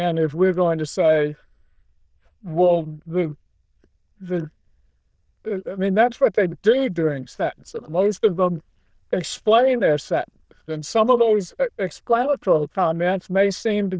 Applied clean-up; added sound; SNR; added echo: neural diffusion model UNIVERSE++.